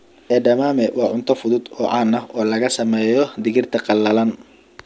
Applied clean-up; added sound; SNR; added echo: none; none; none; none.